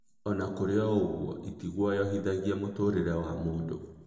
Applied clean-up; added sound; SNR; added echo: none; none; none; reverberation time 1.0 s.